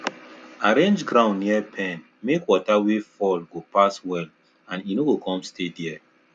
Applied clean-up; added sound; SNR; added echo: none; none; none; none.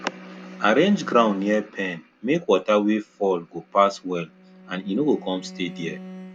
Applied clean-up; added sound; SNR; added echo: none; Bowed string instrument; 18 dB; none.